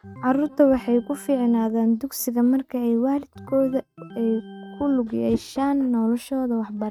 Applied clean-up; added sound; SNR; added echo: neural mask model RNNoise.